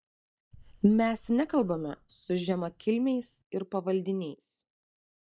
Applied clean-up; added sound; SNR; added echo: neural mask model DeepFilterNet 3.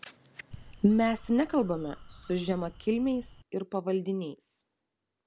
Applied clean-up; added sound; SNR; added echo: none; Crow; 18 dB; none.